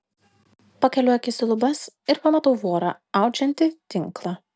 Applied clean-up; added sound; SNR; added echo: none; none; none; none.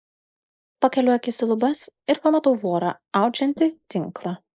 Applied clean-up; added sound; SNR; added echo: neural mask model Resemble Enhance denoiser.